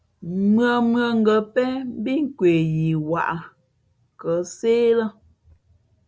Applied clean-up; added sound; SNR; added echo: none; none; none; none.